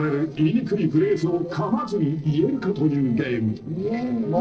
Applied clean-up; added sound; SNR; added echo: neural separator model SepFormer DNS4.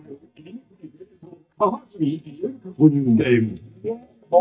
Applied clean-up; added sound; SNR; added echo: neural mask model DeepFilterNet 3.